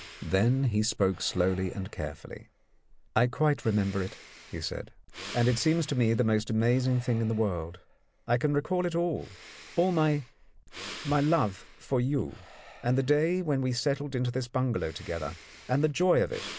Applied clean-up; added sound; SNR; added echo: none; Breathing; 19 dB; none.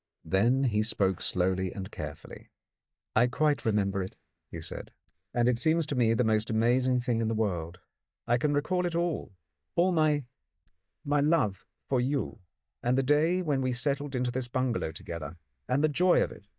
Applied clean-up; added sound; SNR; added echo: neural mask model DeepFilterNet 3.